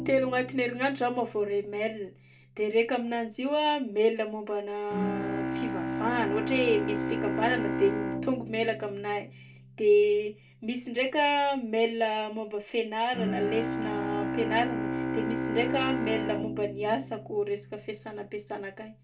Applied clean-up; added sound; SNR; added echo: none; Bowed string instrument; 5 dB; reverberation time 0.2 s.